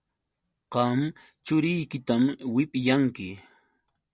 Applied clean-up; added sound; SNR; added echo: none; none; none; none.